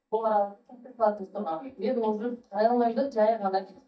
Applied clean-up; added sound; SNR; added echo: neural mask model DeepFilterNet 3.